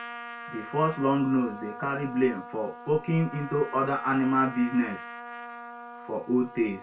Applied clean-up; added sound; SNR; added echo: none; Trumpet; 13 dB; reverberation time 0.2 s.